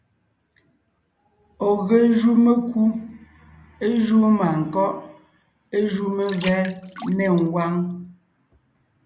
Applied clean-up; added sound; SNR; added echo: none; Water; 19 dB; none.